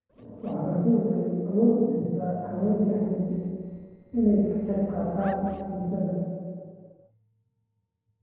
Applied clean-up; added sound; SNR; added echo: neural separator model SepFormer DNS4.